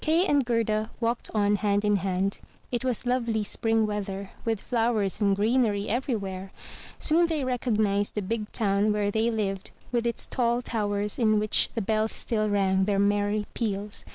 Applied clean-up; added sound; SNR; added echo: none; none; none; none.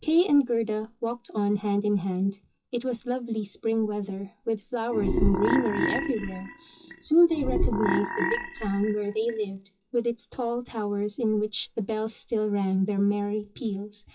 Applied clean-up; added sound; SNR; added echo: classical method WPE with log-MMSE.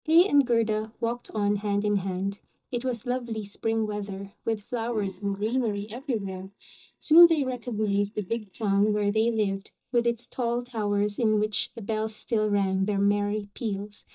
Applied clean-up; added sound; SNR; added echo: neural mask model DeepFilterNet 3.